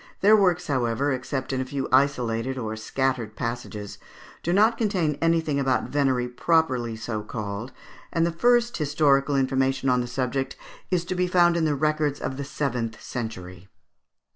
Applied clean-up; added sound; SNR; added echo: none; none; none; none.